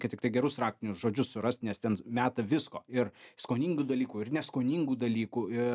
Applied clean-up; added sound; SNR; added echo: none; none; none; none.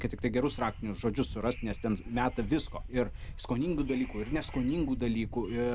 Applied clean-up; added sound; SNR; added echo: none; Subway, metro, underground / Wind; 9 dB; none.